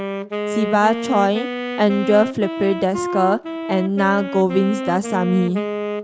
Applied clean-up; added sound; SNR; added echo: none; Wind instrument, woodwind instrument; 6 dB; none.